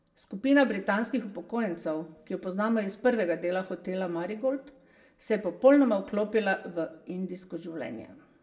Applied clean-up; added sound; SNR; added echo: none; none; none; reverberation time 0.6 s.